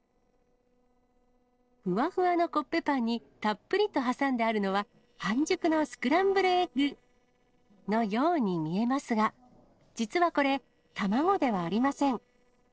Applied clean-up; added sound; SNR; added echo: neural separator model SepFormer DNS4.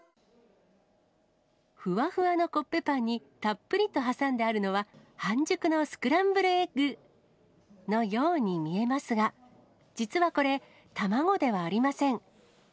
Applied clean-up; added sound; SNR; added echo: none; none; none; none.